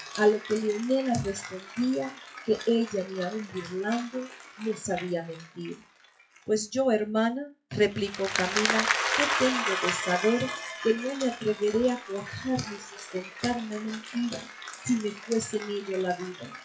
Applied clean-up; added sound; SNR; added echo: classical method WPE with log-MMSE.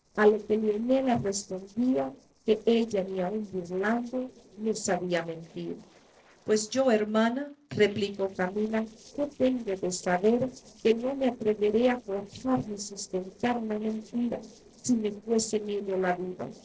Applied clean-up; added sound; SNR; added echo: neural separator model SepFormer DNS4.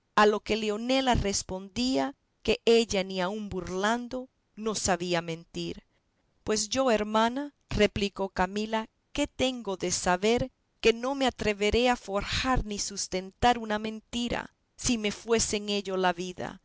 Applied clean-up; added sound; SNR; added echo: none; none; none; none.